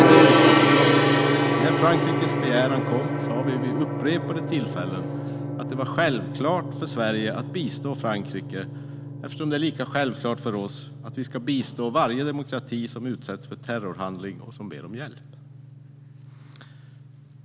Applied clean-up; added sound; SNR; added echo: none; Gong; -4 dB; none.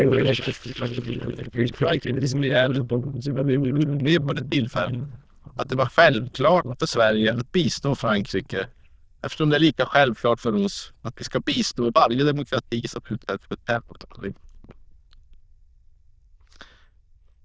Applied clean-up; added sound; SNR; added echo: neural diffusion model UNIVERSE++.